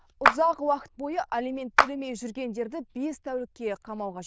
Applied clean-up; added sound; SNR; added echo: neural diffusion model UNIVERSE++.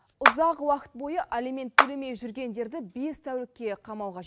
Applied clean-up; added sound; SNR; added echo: none; Clapping; -3 dB; none.